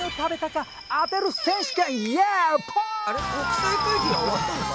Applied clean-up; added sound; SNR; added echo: none; Chirp, tweet; 10 dB; none.